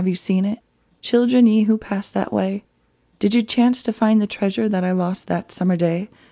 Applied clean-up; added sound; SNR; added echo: none; none; none; none.